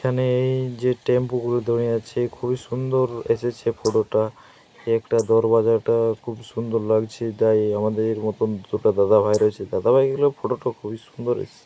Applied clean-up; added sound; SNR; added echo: neural mask model Resemble Enhance denoiser.